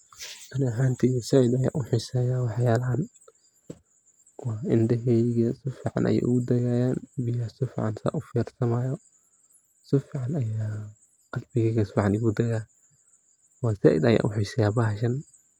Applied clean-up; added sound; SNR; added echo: none; none; none; none.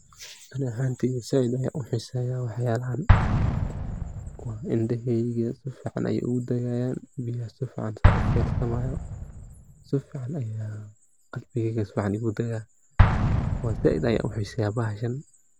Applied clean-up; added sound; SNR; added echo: none; Explosion; 0 dB; none.